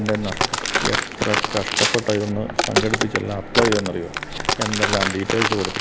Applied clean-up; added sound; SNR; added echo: none; Walk, footsteps; -1 dB; none.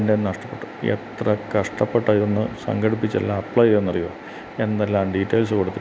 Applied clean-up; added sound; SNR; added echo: none; none; none; none.